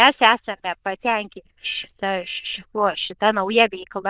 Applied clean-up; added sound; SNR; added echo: neural diffusion model UNIVERSE++.